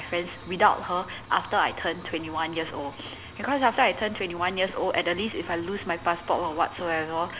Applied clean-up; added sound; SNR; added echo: none; Engine; 18 dB; none.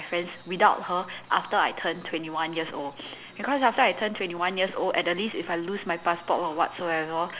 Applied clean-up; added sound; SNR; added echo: none; none; none; none.